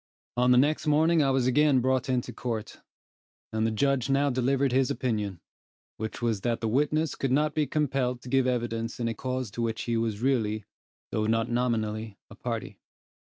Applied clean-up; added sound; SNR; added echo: none; none; none; none.